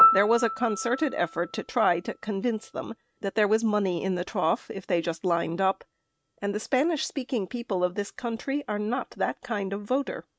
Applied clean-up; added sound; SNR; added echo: neural mask model RNNoise.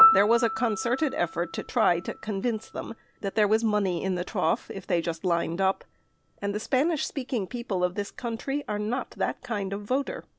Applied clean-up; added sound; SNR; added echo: none; Piano; 6 dB; none.